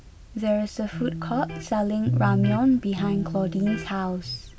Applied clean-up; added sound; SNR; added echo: none; Electric guitar; 5 dB; none.